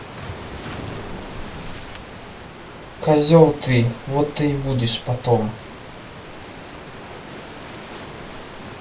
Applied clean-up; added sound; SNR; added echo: none; Waves, surf; 12 dB; reverberation time 0.2 s.